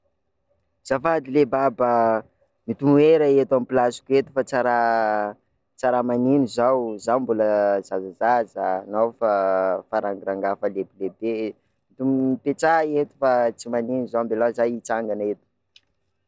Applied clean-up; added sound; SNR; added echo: none; none; none; none.